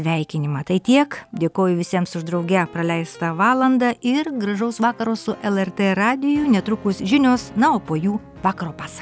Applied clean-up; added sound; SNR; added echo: none; none; none; none.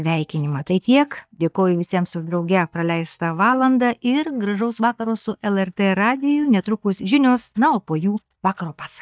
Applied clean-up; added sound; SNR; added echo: neural mask model DeepFilterNet 3.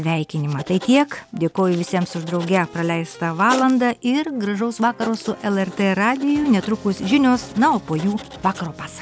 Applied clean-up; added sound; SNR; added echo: none; Writing; 18 dB; none.